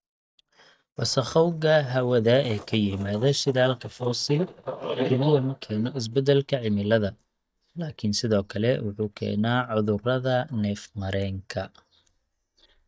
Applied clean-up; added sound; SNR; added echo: neural mask model DeepFilterNet 3.